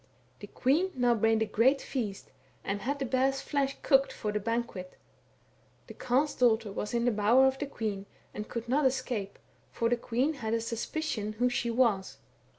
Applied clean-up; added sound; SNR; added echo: none; none; none; none.